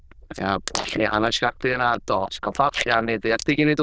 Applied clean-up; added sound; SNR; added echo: neural diffusion model UNIVERSE++.